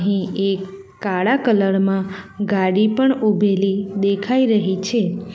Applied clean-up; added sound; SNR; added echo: none; none; none; none.